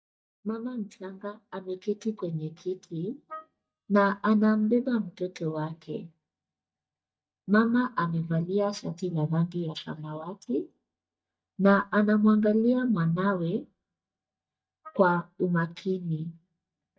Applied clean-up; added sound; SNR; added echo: neural mask model DeepFilterNet 3.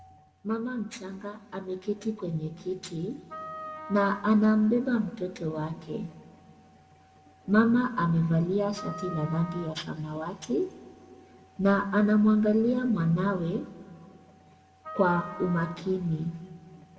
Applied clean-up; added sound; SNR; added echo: none; Wind instrument, woodwind instrument; 14 dB; reverberation time 1.7 s.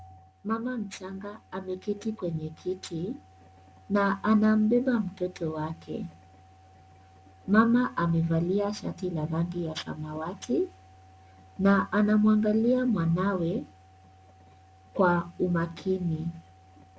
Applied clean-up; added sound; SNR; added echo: none; none; none; none.